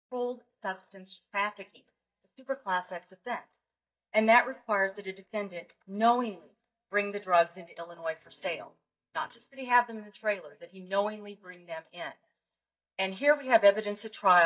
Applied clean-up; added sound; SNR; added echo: neural mask model DeepFilterNet 3.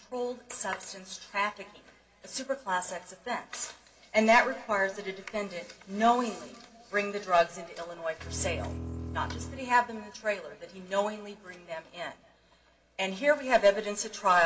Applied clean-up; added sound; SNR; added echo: none; Bowed string instrument; 9 dB; reverberation time 1.8 s.